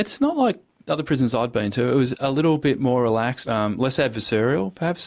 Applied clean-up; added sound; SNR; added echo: none; none; none; none.